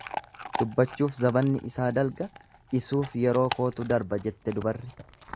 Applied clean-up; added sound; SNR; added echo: none; Chewing, mastication / Dog; 13 dB; none.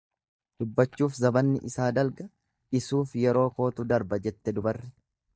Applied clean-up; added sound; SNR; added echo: neural mask model DeepFilterNet 3.